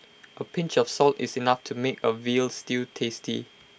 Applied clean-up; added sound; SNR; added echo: none; none; none; none.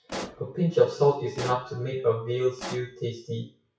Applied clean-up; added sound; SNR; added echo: classical method WPE with log-MMSE.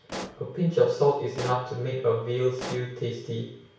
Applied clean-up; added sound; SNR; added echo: none; Explosion; 14 dB; reverberation time 0.6 s.